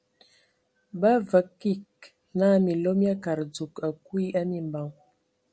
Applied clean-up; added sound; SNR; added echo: none; none; none; none.